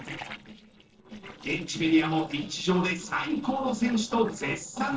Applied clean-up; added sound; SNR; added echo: neural separator model SepFormer DNS4.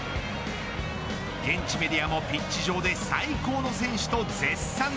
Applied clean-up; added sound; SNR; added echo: none; none; none; none.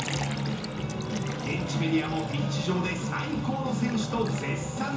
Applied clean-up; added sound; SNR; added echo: none; Liquid; 15 dB; reverberation time 0.7 s.